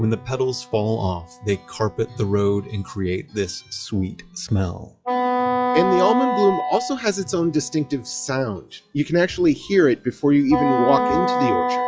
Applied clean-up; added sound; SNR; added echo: classical method log-MMSE.